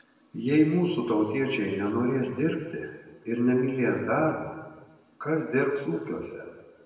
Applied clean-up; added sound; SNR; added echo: none; none; none; reverberation time 1.3 s.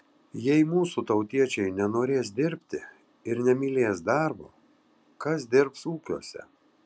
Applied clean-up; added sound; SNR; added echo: none; none; none; none.